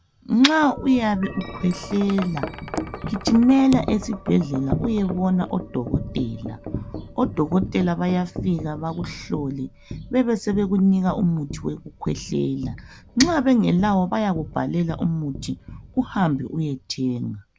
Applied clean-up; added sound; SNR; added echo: none; Wind chime; 11 dB; none.